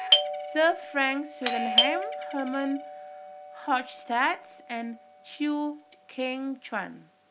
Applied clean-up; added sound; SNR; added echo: none; Doorbell; 1 dB; none.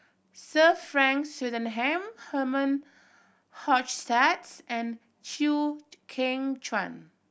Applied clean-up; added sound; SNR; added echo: none; none; none; none.